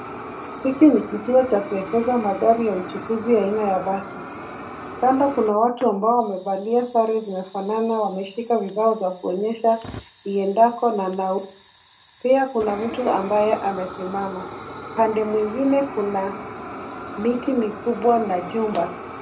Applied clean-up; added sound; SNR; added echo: none; Fire; 14 dB; reverberation time 0.3 s.